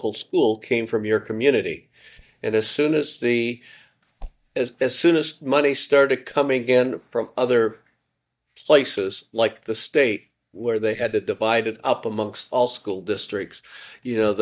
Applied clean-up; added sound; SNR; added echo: neural mask model DeepFilterNet 3.